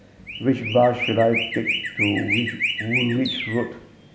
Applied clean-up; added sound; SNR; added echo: none; Chirp, tweet; 4 dB; none.